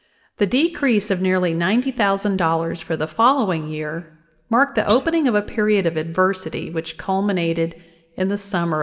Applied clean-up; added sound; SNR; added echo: neural mask model DeepFilterNet 3.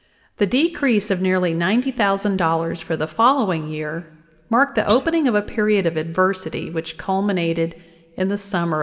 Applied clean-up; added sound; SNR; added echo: none; Thump, thud; 17 dB; reverberation time 1.3 s.